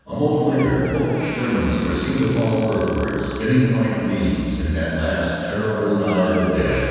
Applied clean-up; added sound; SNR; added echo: none; Door; 18 dB; reverberation time 2.1 s.